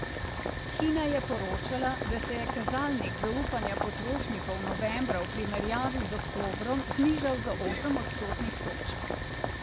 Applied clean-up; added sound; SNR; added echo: none; Boiling; 1 dB; none.